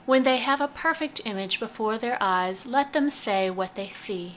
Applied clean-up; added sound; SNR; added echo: none; none; none; none.